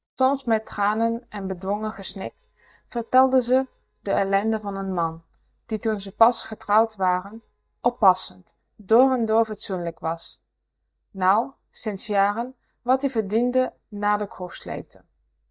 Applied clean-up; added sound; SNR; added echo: neural mask model DeepFilterNet 3.